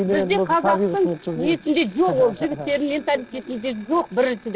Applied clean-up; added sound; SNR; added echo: neural separator model SepFormer DNS4.